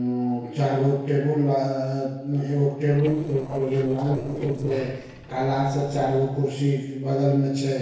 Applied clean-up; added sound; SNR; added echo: neural separator model SepFormer DNS4.